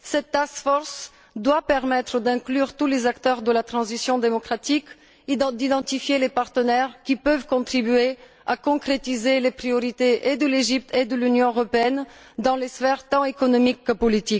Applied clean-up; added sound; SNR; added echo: none; none; none; none.